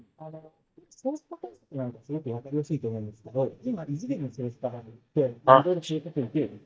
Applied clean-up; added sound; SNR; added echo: neural mask model DeepFilterNet 3.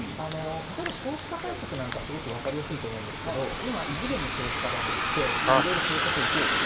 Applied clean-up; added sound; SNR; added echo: none; Bus; -4 dB; reverberation time 1.8 s.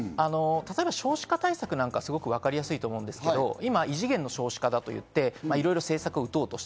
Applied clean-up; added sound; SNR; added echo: none; none; none; none.